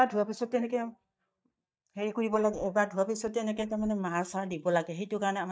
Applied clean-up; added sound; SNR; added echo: neural mask model DeepFilterNet 3.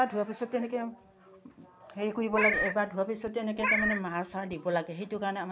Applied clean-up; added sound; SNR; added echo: none; Meow; 0 dB; none.